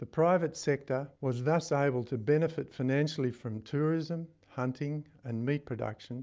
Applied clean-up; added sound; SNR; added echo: none; none; none; none.